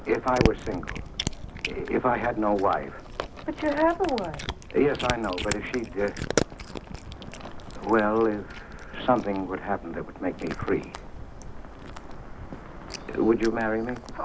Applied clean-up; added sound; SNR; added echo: none; Cat; 7 dB; none.